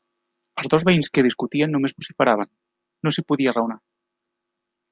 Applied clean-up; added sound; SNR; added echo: none; none; none; none.